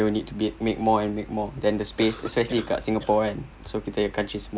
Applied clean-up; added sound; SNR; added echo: none; Cough; 15 dB; none.